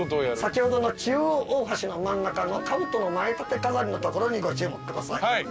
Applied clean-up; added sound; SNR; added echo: none; none; none; none.